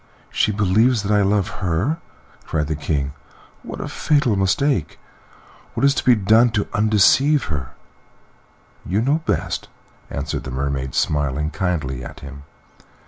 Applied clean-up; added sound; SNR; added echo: none; none; none; none.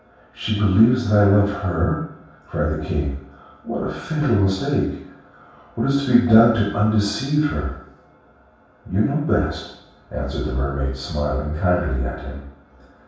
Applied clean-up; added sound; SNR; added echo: none; none; none; reverberation time 0.7 s.